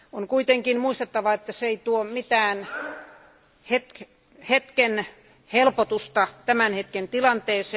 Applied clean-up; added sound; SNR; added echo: none; none; none; none.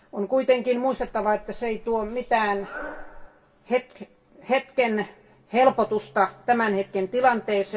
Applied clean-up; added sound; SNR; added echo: none; Water / Splash, splatter; 17 dB; reverberation time 0.2 s.